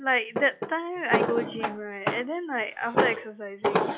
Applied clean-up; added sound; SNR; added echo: classical method log-MMSE.